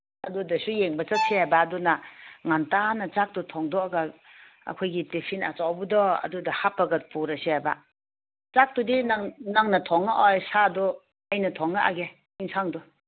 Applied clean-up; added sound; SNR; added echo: none; Bowed string instrument; 7 dB; none.